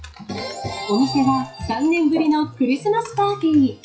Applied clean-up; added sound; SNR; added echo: classical method WPE with log-MMSE.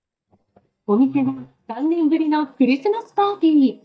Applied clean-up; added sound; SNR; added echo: neural mask model DeepFilterNet 3.